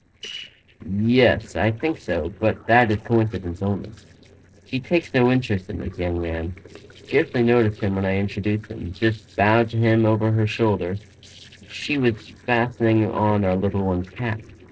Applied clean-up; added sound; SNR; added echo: neural separator model SepFormer DNS4.